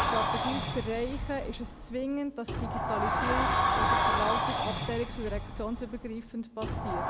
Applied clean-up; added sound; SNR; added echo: none; Sliding door; -5 dB; none.